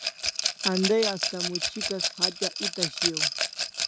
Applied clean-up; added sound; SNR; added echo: none; Rattle / Glass; -2 dB; none.